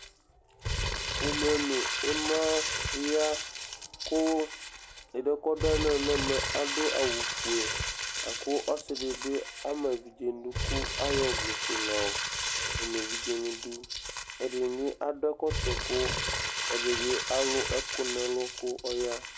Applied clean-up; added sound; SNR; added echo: none; Crumpling, crinkling; 2 dB; none.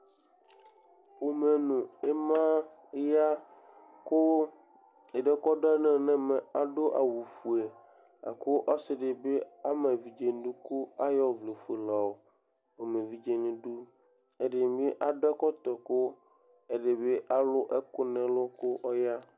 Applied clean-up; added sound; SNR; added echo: none; none; none; none.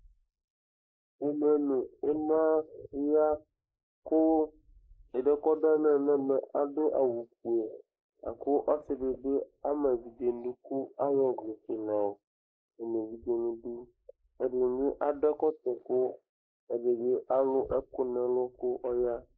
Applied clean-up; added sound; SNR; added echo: neural mask model Resemble Enhance denoiser.